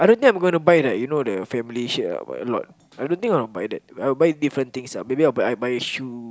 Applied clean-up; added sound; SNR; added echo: none; none; none; none.